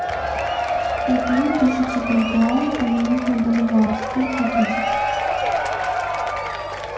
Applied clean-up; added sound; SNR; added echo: none; Applause / Crowd / Cheering; 2 dB; reverberation time 0.6 s.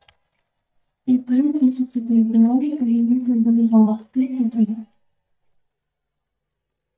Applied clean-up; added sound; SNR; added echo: neural mask model DeepFilterNet 3.